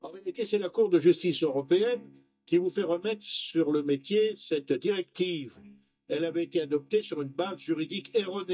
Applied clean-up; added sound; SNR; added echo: neural mask model DeepFilterNet 3.